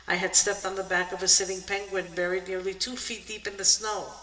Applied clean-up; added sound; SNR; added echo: none; none; none; reverberation time 1.9 s.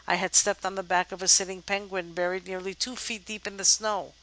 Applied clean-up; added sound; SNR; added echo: none; none; none; none.